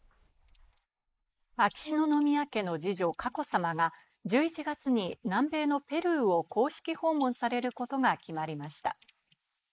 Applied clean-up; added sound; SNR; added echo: neural mask model Resemble Enhance denoiser.